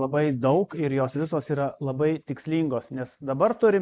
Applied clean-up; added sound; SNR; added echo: neural mask model Resemble Enhance denoiser.